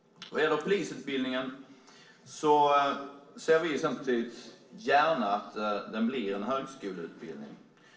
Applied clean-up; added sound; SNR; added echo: none; none; none; reverberation time 0.6 s.